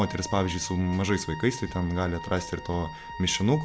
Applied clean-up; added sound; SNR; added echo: none; Wind instrument, woodwind instrument; 14 dB; none.